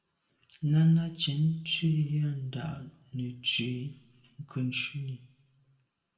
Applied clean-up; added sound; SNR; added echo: none; none; none; reverberation time 0.6 s.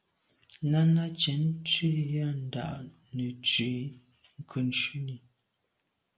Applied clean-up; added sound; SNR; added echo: none; none; none; none.